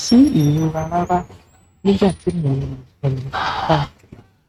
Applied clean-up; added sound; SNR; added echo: neural mask model RNNoise.